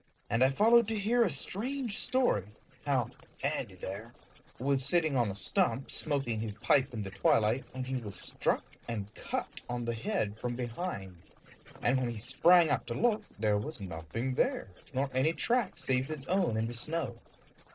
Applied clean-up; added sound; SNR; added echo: neural separator model SepFormer DNS4.